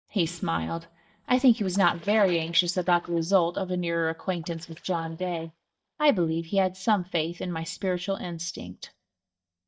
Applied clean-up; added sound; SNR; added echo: neural mask model DeepFilterNet 3.